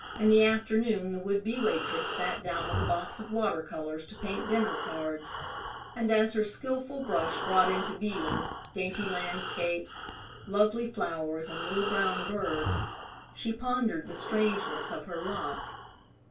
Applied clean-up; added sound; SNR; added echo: none; Breathing; 7 dB; reverberation time 0.2 s.